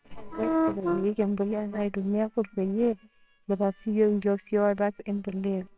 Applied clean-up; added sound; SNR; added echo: neural separator model SepFormer WHAMR!.